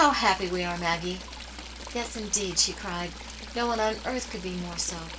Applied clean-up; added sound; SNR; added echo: none; Stream / Trickle, dribble; 13 dB; reverberation time 0.2 s.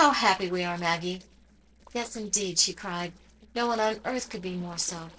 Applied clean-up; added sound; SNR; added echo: neural separator model SepFormer DNS4.